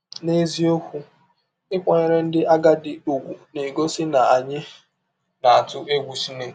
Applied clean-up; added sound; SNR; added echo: none; none; none; none.